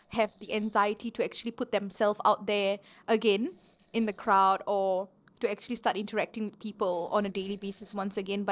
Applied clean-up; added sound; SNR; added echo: neural separator model SepFormer DNS4.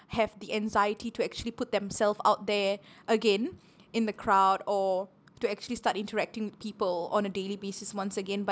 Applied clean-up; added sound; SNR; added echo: none; none; none; none.